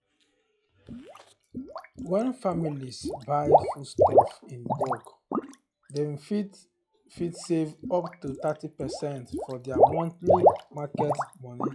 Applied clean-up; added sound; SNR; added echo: classical method log-MMSE.